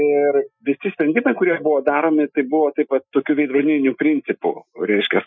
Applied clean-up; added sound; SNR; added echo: classical method Wiener filter.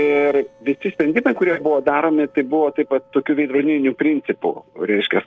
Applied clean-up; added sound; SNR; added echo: neural separator model SepFormer DNS4.